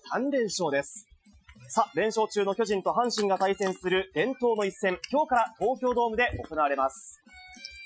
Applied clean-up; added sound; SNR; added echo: classical method Wiener filter.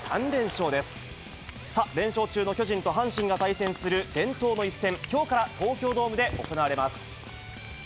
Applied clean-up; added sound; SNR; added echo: none; Cat; 17 dB; none.